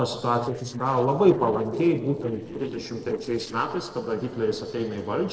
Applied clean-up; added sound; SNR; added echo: neural separator model SepFormer DNS4.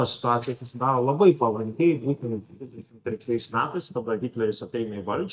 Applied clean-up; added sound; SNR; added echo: neural mask model DeepFilterNet 3.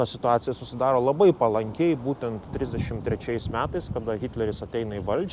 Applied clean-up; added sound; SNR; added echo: none; none; none; none.